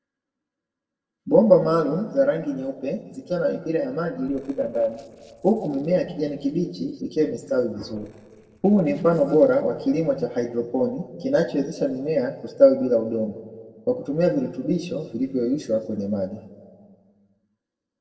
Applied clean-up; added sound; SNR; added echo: neural separator model SepFormer DNS4.